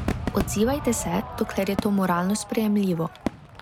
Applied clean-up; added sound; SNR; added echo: none; Crowd / Fireworks; 7 dB; none.